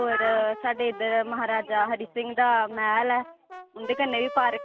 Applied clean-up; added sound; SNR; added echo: none; Brass instrument; 17 dB; none.